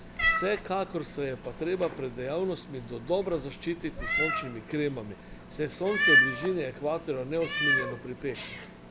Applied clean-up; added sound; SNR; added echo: none; Meow; -1 dB; none.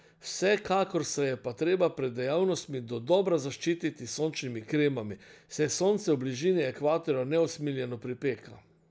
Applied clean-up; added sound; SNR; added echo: none; none; none; none.